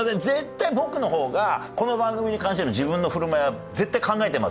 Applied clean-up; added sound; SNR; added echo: none; none; none; none.